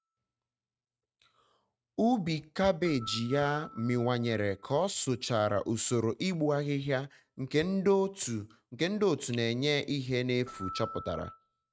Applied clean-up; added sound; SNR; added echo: neural mask model RNNoise.